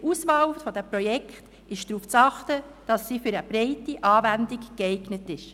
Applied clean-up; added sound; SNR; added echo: none; none; none; none.